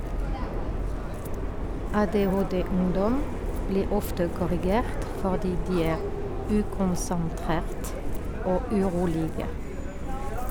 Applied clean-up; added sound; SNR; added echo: none; Subway, metro, underground; 0 dB; none.